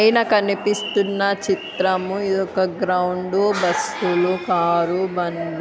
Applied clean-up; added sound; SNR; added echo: none; none; none; none.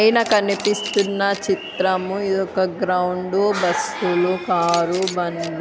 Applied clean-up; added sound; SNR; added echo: none; Camera; 17 dB; none.